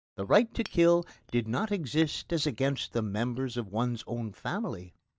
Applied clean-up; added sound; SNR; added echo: neural mask model DeepFilterNet 3.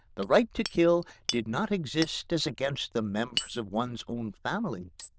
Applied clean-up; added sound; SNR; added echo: neural diffusion model UNIVERSE++.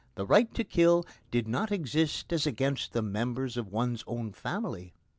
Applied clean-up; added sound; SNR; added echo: none; none; none; none.